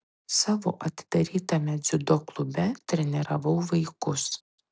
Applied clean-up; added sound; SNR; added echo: none; none; none; none.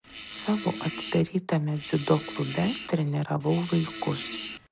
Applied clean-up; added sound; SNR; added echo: none; Fart; 10 dB; none.